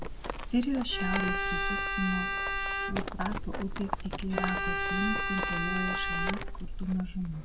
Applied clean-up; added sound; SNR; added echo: none; Livestock, farm animals, working animals + Bowed string instrument; -2 dB; none.